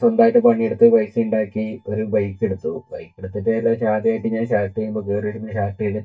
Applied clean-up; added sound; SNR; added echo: neural mask model DeepFilterNet 3.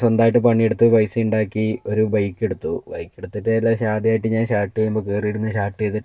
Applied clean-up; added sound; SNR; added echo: none; none; none; none.